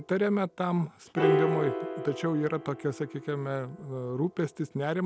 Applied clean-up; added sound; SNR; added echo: none; Piano; 4 dB; none.